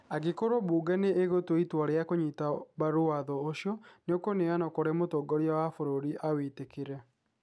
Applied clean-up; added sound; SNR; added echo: none; none; none; none.